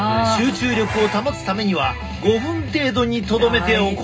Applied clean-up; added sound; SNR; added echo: none; Dishes, pots, and pans; 15 dB; reverberation time 0.2 s.